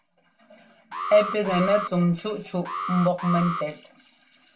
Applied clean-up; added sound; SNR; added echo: none; Alarm; 7 dB; reverberation time 0.3 s.